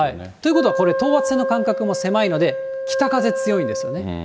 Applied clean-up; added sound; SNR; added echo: none; Wind instrument, woodwind instrument; 3 dB; none.